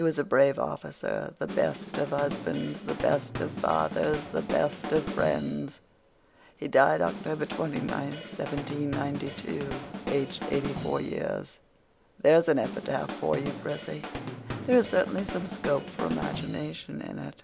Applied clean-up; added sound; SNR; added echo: none; Drum kit; 9 dB; none.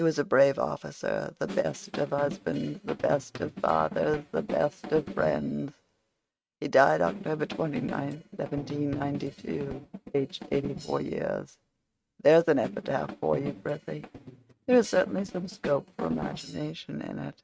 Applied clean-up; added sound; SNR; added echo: neural mask model RNNoise.